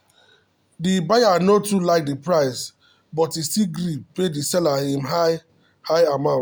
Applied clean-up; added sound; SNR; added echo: none; none; none; none.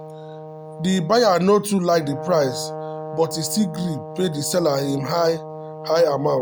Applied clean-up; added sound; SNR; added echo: none; Brass instrument; 12 dB; none.